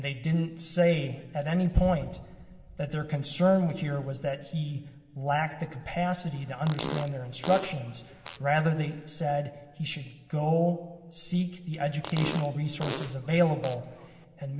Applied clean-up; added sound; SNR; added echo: none; Fart; 10 dB; reverberation time 1.9 s.